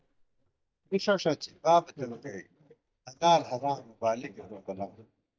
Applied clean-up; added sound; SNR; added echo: neural mask model DeepFilterNet 3.